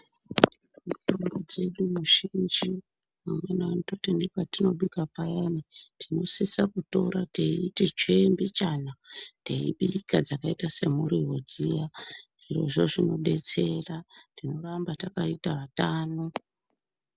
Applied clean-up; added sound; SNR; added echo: none; none; none; none.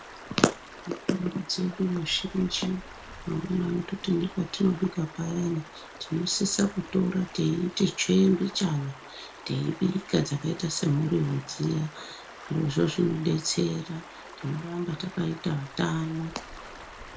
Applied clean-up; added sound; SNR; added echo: none; Stream; 17 dB; reverberation time 0.2 s.